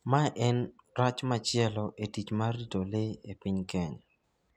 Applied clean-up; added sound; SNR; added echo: none; none; none; none.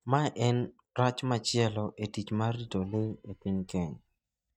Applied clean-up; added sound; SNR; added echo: neural mask model DeepFilterNet 3.